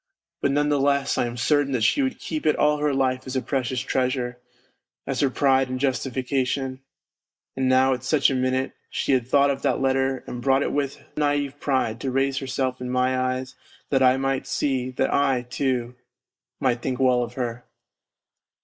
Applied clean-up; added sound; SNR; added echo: neural mask model Resemble Enhance denoiser.